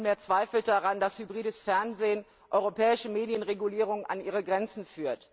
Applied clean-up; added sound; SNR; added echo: none; none; none; none.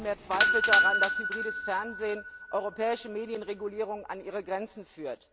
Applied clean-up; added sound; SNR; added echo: none; Doorbell; -2 dB; none.